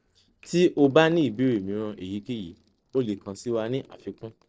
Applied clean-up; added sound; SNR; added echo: neural separator model SepFormer DNS4.